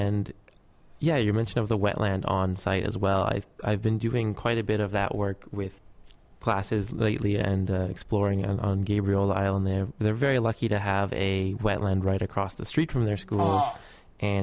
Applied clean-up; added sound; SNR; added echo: none; Fart; 2 dB; none.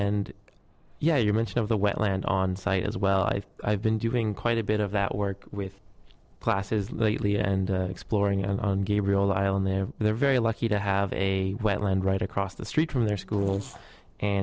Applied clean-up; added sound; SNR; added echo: neural separator model SepFormer DNS4.